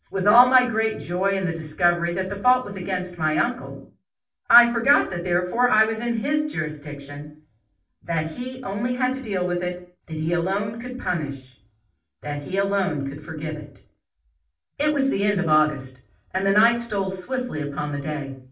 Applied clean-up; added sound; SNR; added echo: none; none; none; reverberation time 0.4 s.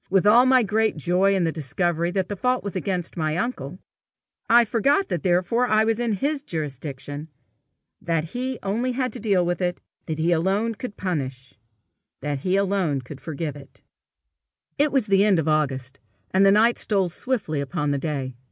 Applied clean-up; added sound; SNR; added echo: none; none; none; none.